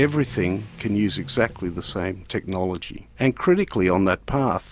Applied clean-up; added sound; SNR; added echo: none; Accelerating, revving, vroom / Vehicle; 18 dB; none.